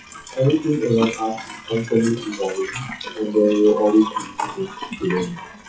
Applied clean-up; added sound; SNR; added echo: classical method WPE with log-MMSE.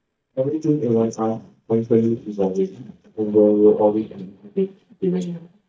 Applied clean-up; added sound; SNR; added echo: neural mask model DeepFilterNet 3.